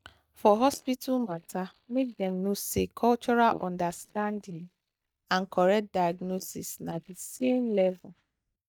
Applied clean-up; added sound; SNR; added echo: neural mask model DeepFilterNet 3.